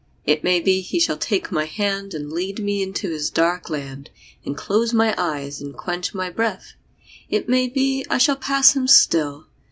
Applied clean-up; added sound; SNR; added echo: none; none; none; none.